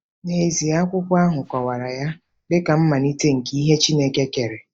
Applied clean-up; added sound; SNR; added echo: neural mask model DeepFilterNet 3.